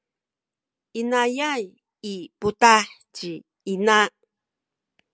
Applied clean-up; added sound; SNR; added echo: none; none; none; none.